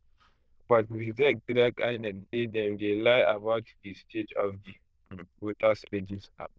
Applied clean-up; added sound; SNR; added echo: neural diffusion model UNIVERSE++.